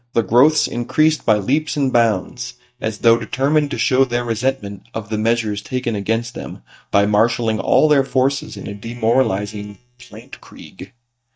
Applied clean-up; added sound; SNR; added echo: neural mask model DeepFilterNet 3.